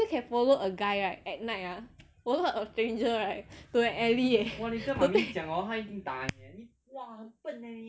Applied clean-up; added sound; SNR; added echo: none; none; none; none.